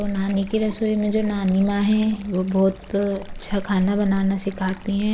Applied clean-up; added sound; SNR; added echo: none; Stream; 13 dB; none.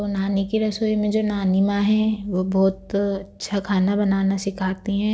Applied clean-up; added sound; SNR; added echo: none; none; none; none.